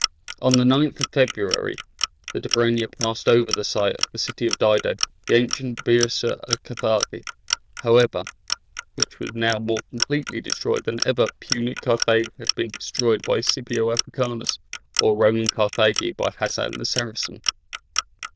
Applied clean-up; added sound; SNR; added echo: neural diffusion model UNIVERSE++.